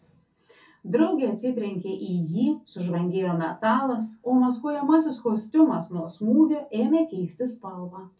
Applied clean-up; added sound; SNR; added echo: none; none; none; reverberation time 0.3 s.